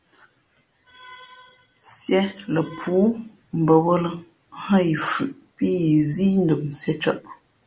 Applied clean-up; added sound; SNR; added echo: none; none; none; none.